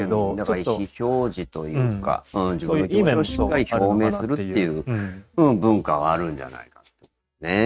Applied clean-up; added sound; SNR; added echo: neural mask model RNNoise.